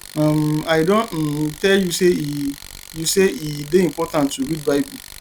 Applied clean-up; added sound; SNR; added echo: none; Tools; 18 dB; none.